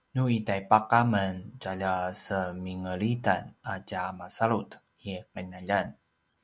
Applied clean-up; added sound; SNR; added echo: none; none; none; none.